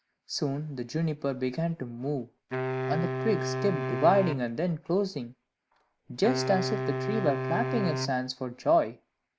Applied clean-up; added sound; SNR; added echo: none; Wind instrument, woodwind instrument; 4 dB; none.